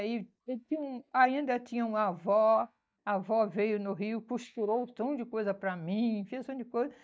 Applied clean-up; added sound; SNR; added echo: neural mask model DeepFilterNet 3.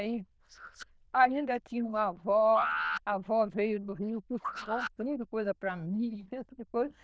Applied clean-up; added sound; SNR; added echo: neural diffusion model UNIVERSE++.